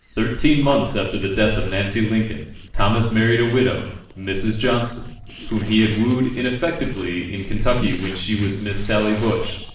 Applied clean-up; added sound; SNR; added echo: neural separator model SepFormer DNS4.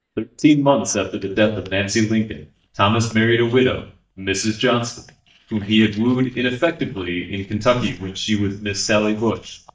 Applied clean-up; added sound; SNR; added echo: neural mask model DeepFilterNet 3.